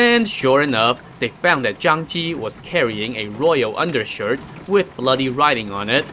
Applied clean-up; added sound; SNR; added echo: none; Rain; 20 dB; none.